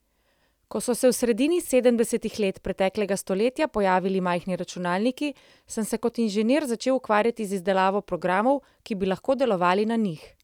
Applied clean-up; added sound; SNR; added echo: none; none; none; none.